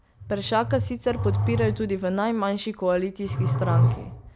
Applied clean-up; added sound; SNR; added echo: none; Growling; 1 dB; none.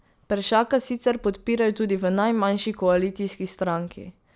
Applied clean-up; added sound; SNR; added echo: none; none; none; none.